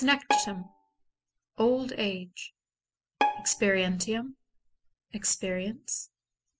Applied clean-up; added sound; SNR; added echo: classical method spectral subtraction.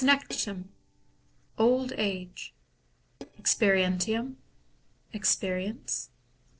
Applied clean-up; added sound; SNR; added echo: neural separator model SepFormer DNS4.